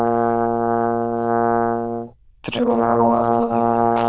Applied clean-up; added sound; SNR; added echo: neural diffusion model UNIVERSE++.